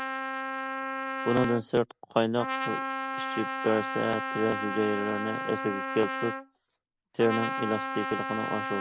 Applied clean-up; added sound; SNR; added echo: none; Trumpet; 3 dB; none.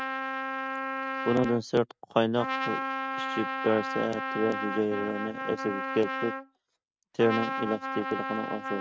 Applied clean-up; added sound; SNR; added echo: neural mask model RNNoise.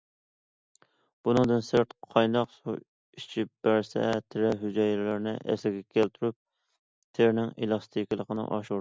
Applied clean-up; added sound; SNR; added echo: none; none; none; none.